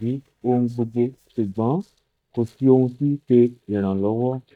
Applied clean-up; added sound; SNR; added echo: neural mask model DeepFilterNet 3.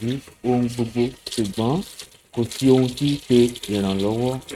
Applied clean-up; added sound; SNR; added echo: neural mask model RNNoise.